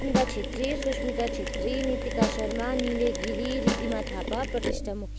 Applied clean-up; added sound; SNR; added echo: none; Mechanisms + Snare drum; -1 dB; none.